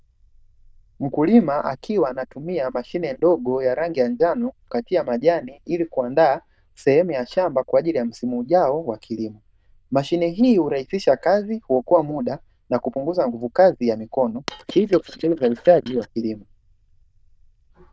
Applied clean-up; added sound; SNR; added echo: neural diffusion model UNIVERSE++.